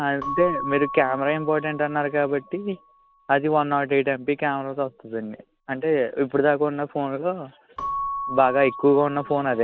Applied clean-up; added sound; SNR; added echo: none; Keyboard (musical) / Bell; 12 dB; none.